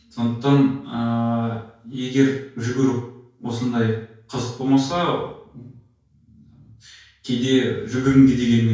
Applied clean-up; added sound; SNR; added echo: none; none; none; reverberation time 0.5 s.